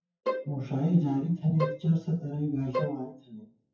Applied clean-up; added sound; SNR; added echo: classical method WPE with log-MMSE.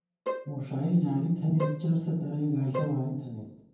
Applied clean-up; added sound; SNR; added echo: none; Bowed string instrument; 9 dB; reverberation time 0.9 s.